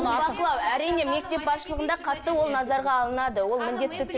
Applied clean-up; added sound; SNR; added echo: none; Writing; 20 dB; none.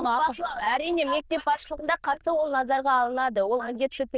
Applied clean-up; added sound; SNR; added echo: neural diffusion model UNIVERSE++.